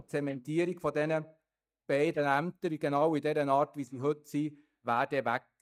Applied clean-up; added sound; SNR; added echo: neural mask model DeepFilterNet 3.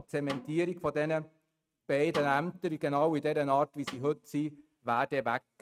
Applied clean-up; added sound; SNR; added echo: neural mask model RNNoise.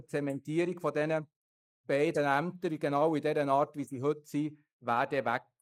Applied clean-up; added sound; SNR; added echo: neural mask model Resemble Enhance denoiser.